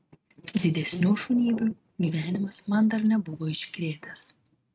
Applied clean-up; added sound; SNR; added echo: neural mask model RNNoise.